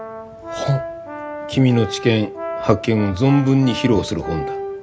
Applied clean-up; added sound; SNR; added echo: none; none; none; none.